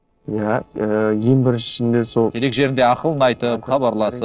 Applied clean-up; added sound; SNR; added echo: neural separator model SepFormer DNS4.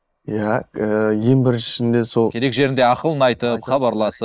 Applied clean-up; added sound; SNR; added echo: neural mask model Resemble Enhance denoiser.